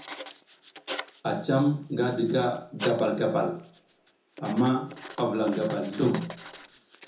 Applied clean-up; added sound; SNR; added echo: none; Writing; 15 dB; reverberation time 0.6 s.